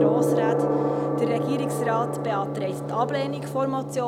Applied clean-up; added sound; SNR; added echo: none; Gong; -3 dB; none.